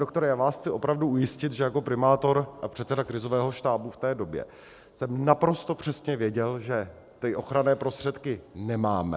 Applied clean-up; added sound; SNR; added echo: none; none; none; none.